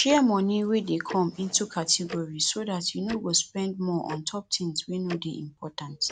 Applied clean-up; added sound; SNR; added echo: none; Tick-tock; 18 dB; none.